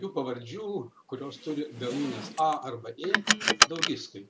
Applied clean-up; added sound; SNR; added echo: none; Car; -2 dB; none.